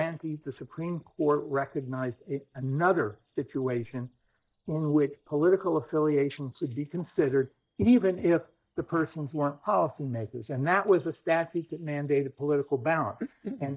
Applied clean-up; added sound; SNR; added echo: neural mask model DeepFilterNet 3.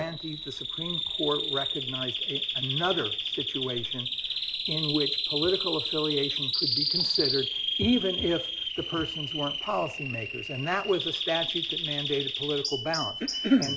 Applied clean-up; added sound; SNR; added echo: none; Bird vocalization, bird call, bird song; 0 dB; none.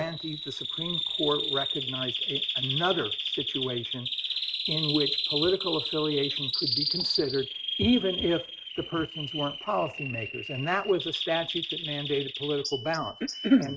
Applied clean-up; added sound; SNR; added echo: neural mask model RNNoise.